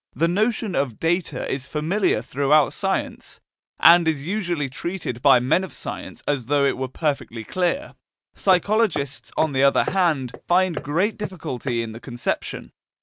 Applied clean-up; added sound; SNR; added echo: neural mask model RNNoise.